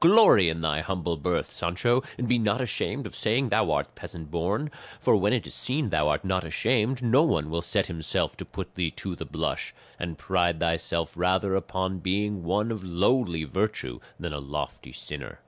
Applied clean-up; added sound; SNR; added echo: none; none; none; none.